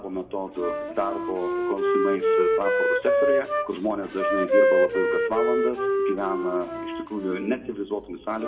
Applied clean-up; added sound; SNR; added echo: none; Wind instrument, woodwind instrument; -4 dB; reverberation time 0.5 s.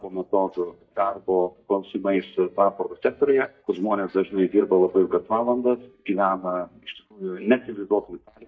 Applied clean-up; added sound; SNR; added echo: neural mask model DeepFilterNet 3.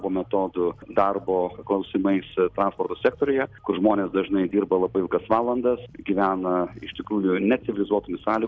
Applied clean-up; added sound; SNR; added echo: none; none; none; none.